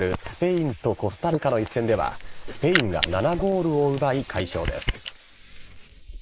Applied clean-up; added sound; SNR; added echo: neural mask model Resemble Enhance denoiser.